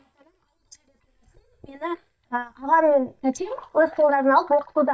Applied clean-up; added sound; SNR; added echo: neural mask model DeepFilterNet 3.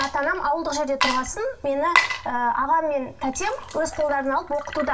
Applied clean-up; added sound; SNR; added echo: none; Water / Liquid; 6 dB; reverberation time 0.2 s.